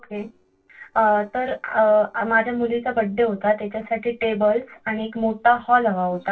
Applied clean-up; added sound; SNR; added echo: neural separator model SepFormer DNS4.